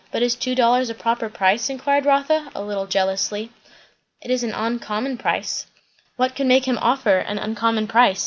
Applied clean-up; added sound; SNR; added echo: none; none; none; none.